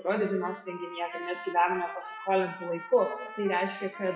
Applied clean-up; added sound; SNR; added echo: classical method WPE with log-MMSE.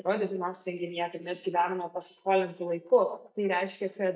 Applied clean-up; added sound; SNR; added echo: neural mask model DeepFilterNet 3.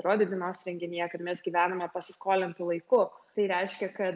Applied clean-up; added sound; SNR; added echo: none; none; none; none.